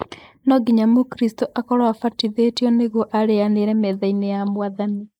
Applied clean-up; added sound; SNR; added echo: neural mask model Resemble Enhance denoiser.